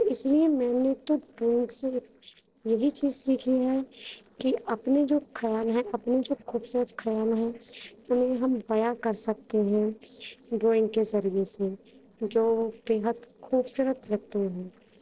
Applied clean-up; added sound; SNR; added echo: neural separator model SepFormer DNS4.